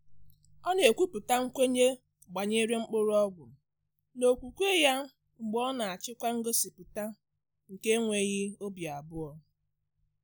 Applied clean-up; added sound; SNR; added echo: none; none; none; none.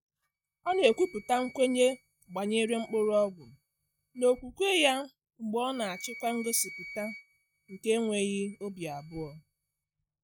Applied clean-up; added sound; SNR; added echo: neural mask model RNNoise.